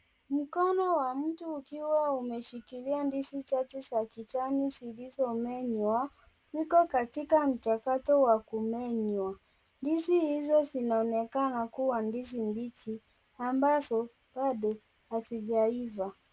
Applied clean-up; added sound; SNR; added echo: none; none; none; none.